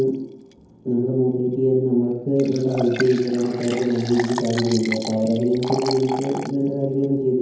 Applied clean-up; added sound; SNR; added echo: none; Liquid; 13 dB; reverberation time 0.9 s.